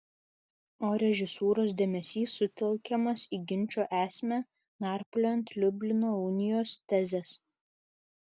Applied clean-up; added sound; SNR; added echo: none; none; none; none.